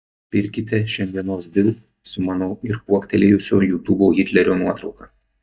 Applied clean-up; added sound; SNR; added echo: neural mask model DeepFilterNet 3.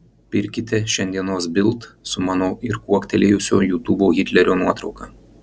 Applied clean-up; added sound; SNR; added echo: none; none; none; none.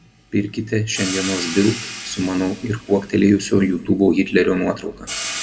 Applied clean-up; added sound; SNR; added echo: none; Hi-hat; 12 dB; reverberation time 1.0 s.